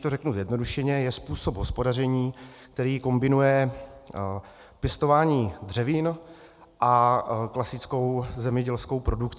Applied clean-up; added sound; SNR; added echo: none; none; none; none.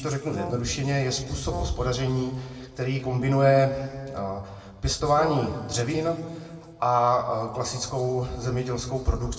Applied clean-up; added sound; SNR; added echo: none; Brass instrument; 13 dB; reverberation time 1.5 s.